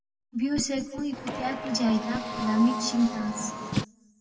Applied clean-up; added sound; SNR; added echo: none; Car; 7 dB; reverberation time 1.5 s.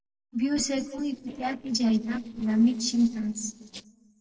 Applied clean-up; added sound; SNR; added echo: neural separator model SepFormer DNS4.